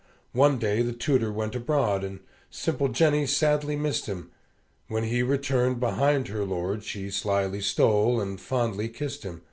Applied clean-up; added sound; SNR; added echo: none; none; none; none.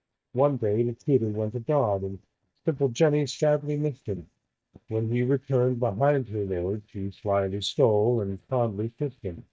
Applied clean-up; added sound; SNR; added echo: neural mask model DeepFilterNet 3.